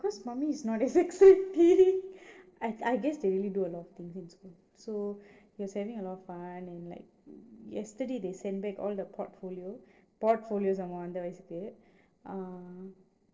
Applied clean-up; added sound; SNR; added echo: neural separator model SepFormer DNS4.